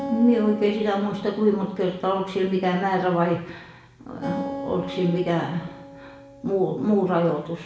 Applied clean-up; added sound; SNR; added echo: none; Acoustic guitar; 14 dB; reverberation time 0.8 s.